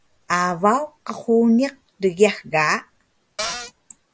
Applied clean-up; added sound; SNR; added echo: none; Cupboard open or close; 7 dB; none.